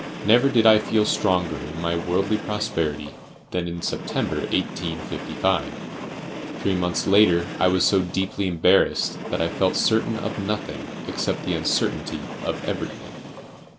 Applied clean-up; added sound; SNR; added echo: none; Train; 9 dB; none.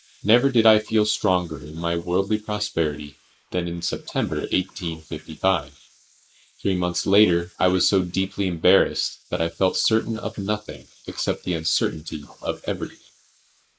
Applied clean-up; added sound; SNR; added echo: neural mask model Resemble Enhance denoiser.